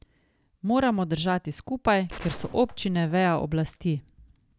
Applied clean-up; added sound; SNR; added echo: none; Gunshot, gunfire; 17 dB; none.